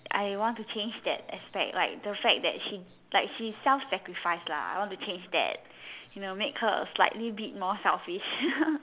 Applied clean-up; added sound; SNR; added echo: none; none; none; none.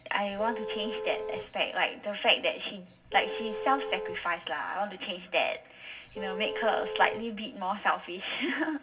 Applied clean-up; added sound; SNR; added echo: none; Vehicle horn, car horn, honking; 6 dB; reverberation time 0.4 s.